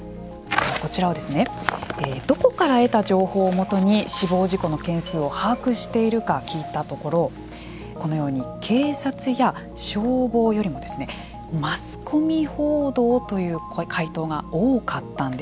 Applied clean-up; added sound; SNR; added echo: none; Doorbell; 20 dB; none.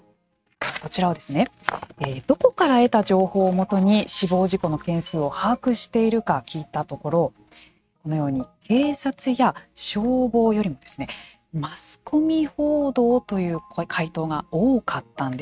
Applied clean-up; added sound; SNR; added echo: neural mask model RNNoise.